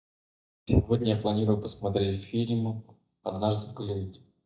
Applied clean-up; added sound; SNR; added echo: neural mask model DeepFilterNet 3.